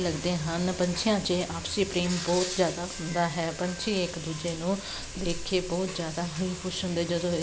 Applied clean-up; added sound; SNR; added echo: none; none; none; none.